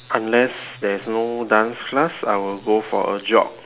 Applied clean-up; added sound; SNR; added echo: none; none; none; none.